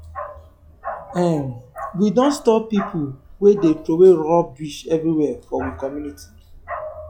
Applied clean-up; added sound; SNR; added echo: classical method log-MMSE.